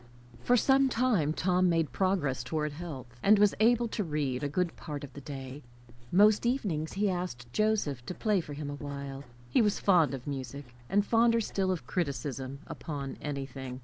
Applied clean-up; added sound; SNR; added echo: none; Writing; 18 dB; none.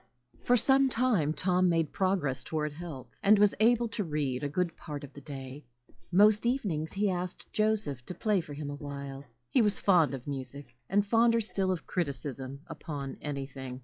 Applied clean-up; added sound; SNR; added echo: classical method log-MMSE.